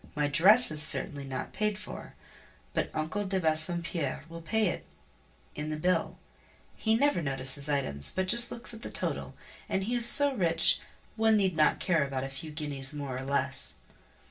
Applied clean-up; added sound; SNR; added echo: none; none; none; reverberation time 0.2 s.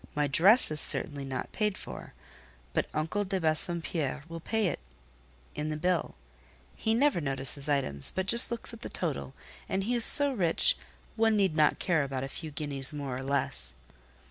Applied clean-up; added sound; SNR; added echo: none; none; none; none.